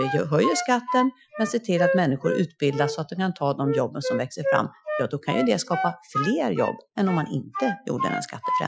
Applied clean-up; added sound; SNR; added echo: classical method Wiener filter.